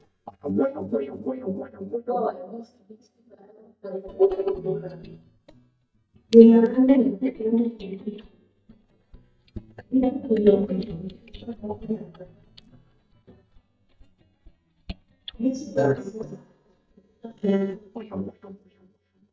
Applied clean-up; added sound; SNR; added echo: neural mask model DeepFilterNet 3.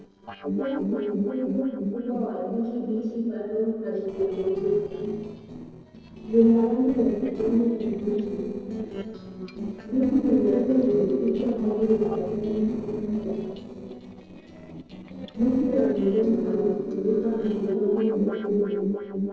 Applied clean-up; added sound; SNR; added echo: neural separator model SepFormer DNS4.